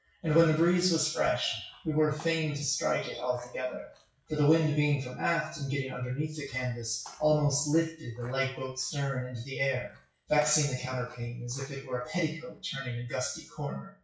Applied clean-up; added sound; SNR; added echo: classical method WPE with log-MMSE.